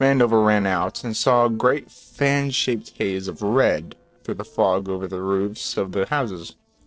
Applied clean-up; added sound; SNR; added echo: neural separator model SepFormer DNS4.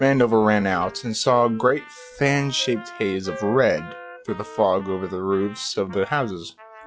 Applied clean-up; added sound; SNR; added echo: classical method log-MMSE.